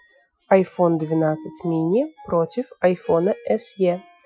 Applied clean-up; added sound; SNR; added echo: classical method Wiener filter.